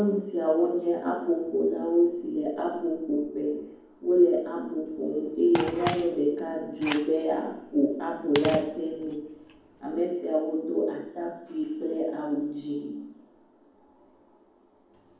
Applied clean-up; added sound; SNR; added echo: none; Telephone; 15 dB; reverberation time 1.2 s.